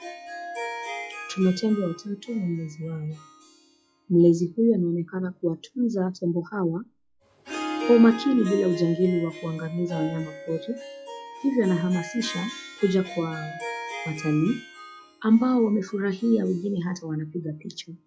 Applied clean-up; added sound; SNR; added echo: classical method log-MMSE.